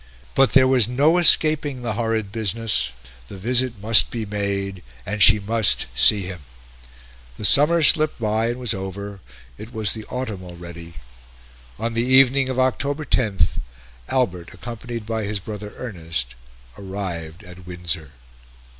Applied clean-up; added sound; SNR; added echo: none; none; none; none.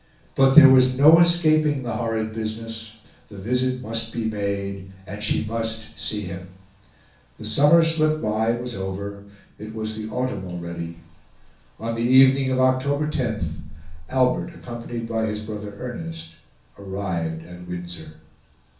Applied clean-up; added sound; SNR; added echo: none; none; none; reverberation time 0.6 s.